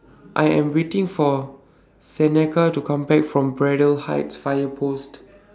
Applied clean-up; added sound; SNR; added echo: none; none; none; none.